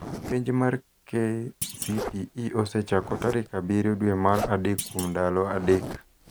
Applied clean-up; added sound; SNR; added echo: none; Thump, thud + Zipper (clothing); 11 dB; none.